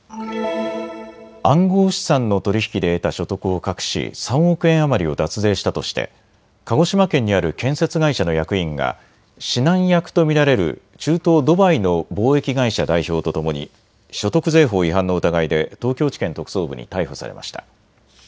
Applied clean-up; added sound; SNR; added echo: none; none; none; none.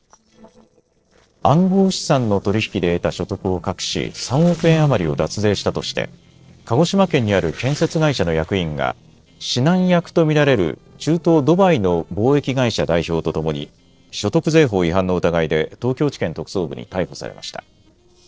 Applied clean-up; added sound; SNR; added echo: neural separator model SepFormer DNS4.